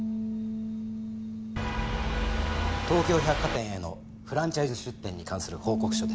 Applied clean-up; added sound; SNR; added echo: none; Bass guitar; 6 dB; none.